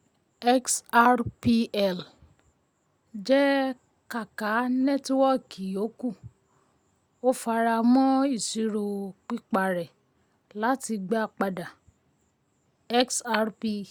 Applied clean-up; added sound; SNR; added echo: none; none; none; none.